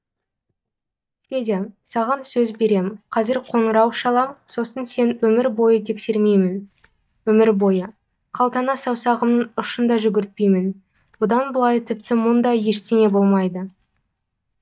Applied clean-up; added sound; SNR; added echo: neural mask model DeepFilterNet 3.